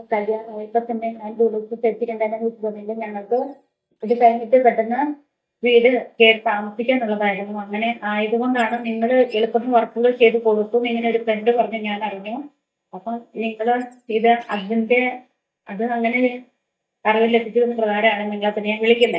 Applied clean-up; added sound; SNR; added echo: neural mask model DeepFilterNet 3.